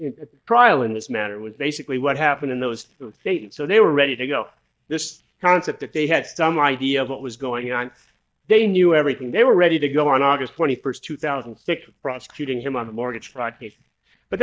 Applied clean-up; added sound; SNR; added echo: neural mask model DeepFilterNet 3.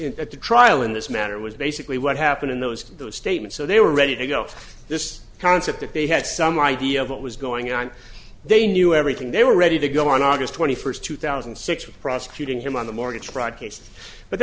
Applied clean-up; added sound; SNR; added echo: none; none; none; none.